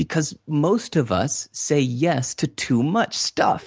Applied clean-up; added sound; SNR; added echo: none; none; none; none.